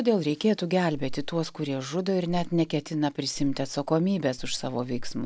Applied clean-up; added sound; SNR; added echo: none; none; none; none.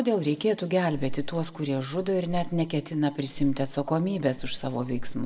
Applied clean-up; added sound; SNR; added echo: none; none; none; reverberation time 0.7 s.